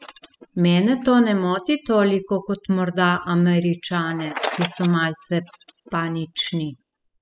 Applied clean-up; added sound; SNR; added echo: classical method spectral subtraction.